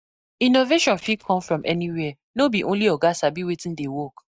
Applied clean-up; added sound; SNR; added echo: neural mask model DeepFilterNet 3.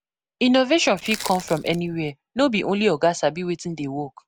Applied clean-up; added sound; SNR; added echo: none; Crushing; 15 dB; none.